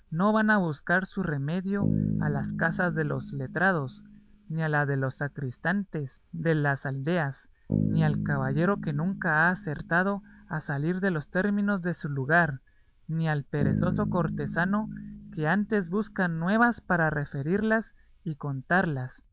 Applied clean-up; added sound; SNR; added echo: neural diffusion model UNIVERSE++.